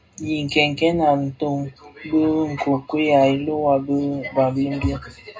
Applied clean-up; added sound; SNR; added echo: none; none; none; reverberation time 0.2 s.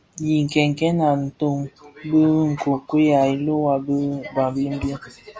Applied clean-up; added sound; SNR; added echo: none; none; none; none.